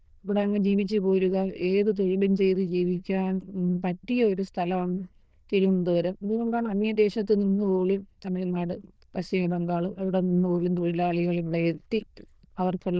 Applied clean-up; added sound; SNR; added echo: neural diffusion model UNIVERSE++.